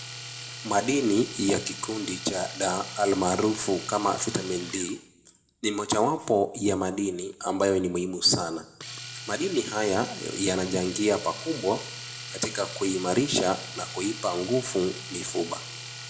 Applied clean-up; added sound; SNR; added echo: none; Domestic sounds, home sounds; 12 dB; reverberation time 0.6 s.